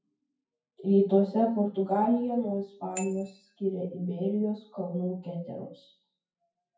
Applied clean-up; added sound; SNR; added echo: classical method WPE with log-MMSE.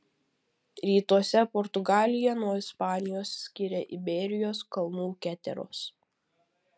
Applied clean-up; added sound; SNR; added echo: none; none; none; none.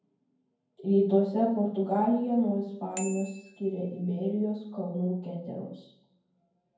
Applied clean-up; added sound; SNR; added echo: none; Bicycle bell; 18 dB; reverberation time 0.9 s.